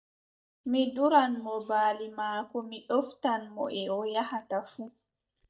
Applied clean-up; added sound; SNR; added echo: neural mask model DeepFilterNet 3.